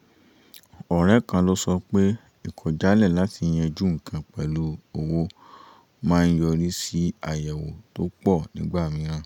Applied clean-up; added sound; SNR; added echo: none; none; none; none.